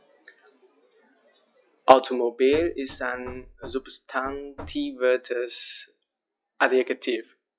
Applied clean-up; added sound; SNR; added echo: classical method log-MMSE.